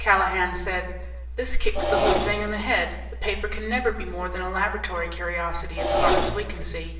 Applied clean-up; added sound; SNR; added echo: none; Engine; 5 dB; reverberation time 0.8 s.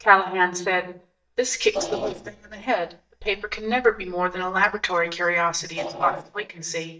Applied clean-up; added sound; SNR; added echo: neural mask model DeepFilterNet 3.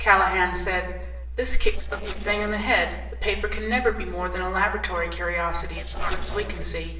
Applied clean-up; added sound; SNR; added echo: neural separator model SepFormer DNS4.